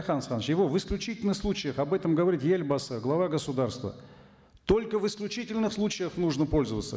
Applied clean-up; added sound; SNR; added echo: none; none; none; none.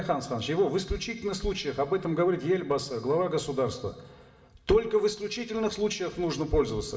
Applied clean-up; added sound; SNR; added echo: none; none; none; reverberation time 0.8 s.